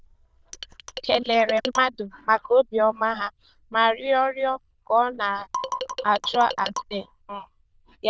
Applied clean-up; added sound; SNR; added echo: neural diffusion model UNIVERSE++.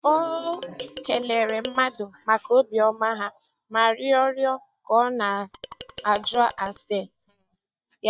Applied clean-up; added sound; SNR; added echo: neural mask model DeepFilterNet 3.